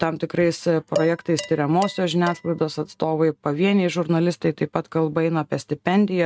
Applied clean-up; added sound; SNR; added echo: neural mask model RNNoise.